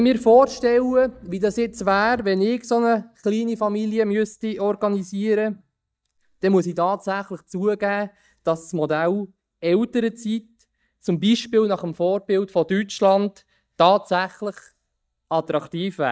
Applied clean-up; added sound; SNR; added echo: neural mask model DeepFilterNet 3.